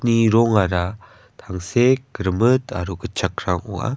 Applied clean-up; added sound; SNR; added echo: none; none; none; none.